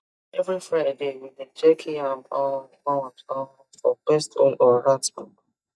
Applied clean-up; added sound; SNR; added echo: neural mask model DeepFilterNet 3.